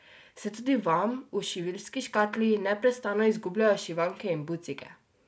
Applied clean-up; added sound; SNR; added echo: none; none; none; none.